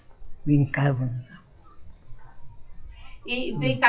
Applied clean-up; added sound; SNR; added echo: classical method log-MMSE.